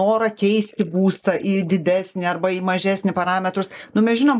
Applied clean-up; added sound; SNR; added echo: neural mask model Resemble Enhance denoiser.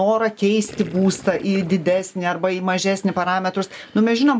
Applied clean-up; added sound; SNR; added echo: none; Gurgling; 18 dB; none.